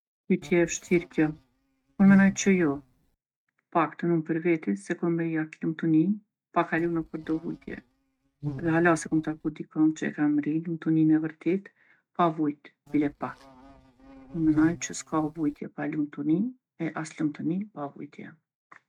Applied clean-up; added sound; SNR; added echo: neural mask model RNNoise.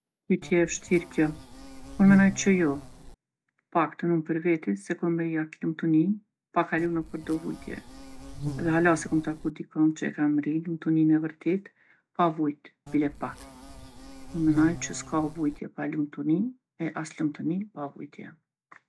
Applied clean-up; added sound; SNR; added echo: none; Insect; 13 dB; none.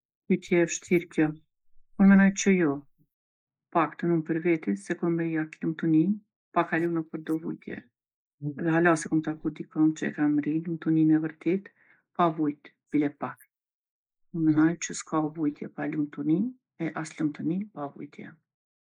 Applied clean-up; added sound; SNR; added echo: neural mask model Resemble Enhance denoiser.